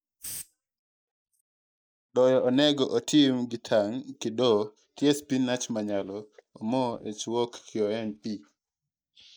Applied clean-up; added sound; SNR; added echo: neural mask model DeepFilterNet 3.